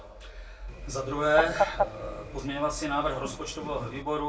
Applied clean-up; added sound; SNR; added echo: none; Fowl; 4 dB; reverberation time 0.2 s.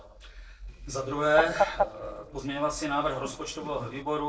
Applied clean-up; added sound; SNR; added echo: neural separator model SepFormer DNS4.